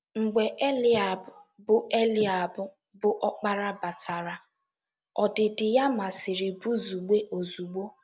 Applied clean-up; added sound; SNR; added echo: none; none; none; none.